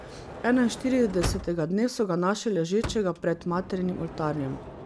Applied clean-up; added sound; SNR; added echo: none; Sliding door / Motor vehicle (road); 11 dB; none.